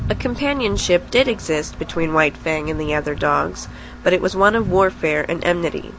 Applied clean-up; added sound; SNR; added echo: none; Thunder; 13 dB; none.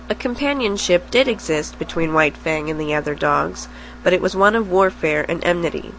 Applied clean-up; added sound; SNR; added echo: none; none; none; none.